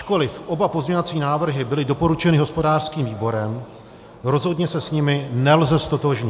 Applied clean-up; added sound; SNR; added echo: none; none; none; none.